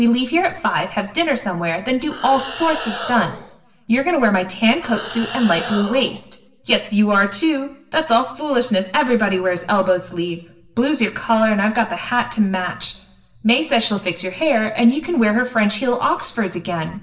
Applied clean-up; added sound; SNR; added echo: none; Animal; 11 dB; reverberation time 0.6 s.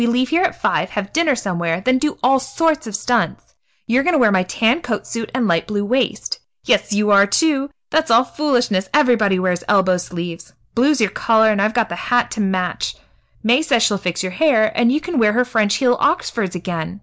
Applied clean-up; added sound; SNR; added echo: none; none; none; none.